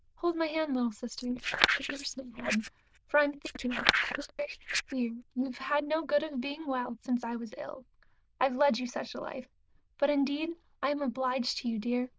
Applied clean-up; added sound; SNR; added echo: neural diffusion model UNIVERSE++.